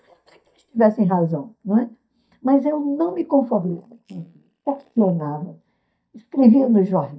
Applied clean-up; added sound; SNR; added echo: neural mask model DeepFilterNet 3.